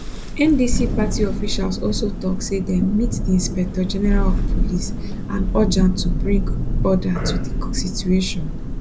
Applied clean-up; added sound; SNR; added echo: none; Thunder; -1 dB; none.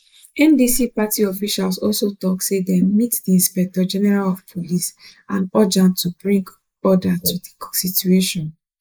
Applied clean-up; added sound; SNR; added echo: neural mask model Resemble Enhance denoiser.